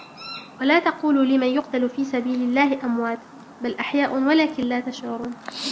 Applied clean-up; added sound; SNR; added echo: none; Chirp, tweet; 17 dB; none.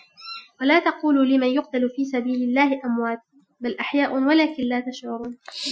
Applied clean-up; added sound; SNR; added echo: classical method Wiener filter.